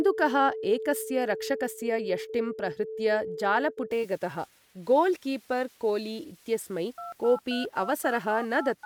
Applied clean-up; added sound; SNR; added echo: neural mask model RNNoise.